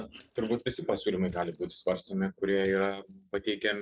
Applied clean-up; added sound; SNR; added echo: neural mask model DeepFilterNet 3.